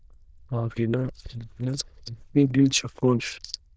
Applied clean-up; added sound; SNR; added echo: neural diffusion model UNIVERSE++.